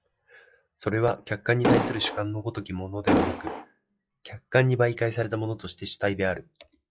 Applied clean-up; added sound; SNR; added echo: classical method log-MMSE.